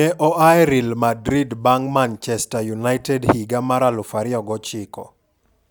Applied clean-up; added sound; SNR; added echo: none; none; none; none.